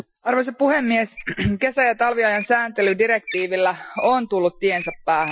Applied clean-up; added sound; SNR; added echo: classical method Wiener filter.